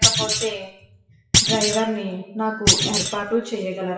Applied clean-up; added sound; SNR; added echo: classical method WPE with log-MMSE.